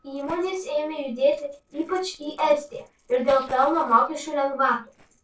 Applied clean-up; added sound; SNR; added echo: neural separator model SepFormer DNS4.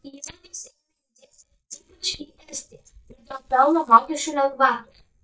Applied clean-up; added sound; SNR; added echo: neural mask model DeepFilterNet 3.